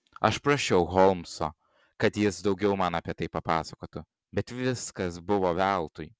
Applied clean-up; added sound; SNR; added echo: none; none; none; none.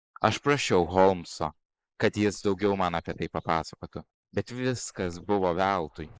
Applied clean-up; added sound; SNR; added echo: neural mask model Resemble Enhance denoiser.